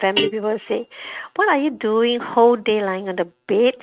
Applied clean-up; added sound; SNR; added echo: neural mask model RNNoise.